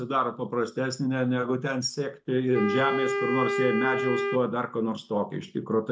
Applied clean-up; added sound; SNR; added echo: none; Wind instrument, woodwind instrument; 2 dB; none.